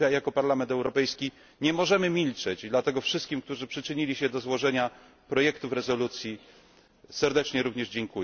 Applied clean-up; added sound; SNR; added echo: none; none; none; none.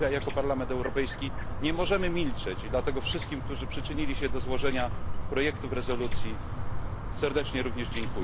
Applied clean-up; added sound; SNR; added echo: none; Chirp, tweet; -2 dB; none.